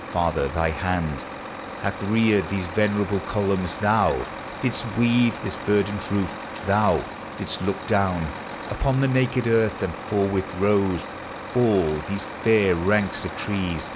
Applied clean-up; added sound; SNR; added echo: none; Truck; 10 dB; none.